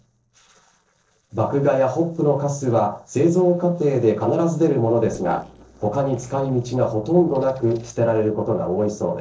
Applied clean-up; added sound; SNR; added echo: neural separator model SepFormer DNS4.